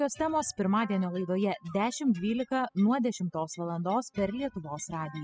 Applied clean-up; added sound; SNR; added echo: classical method spectral subtraction.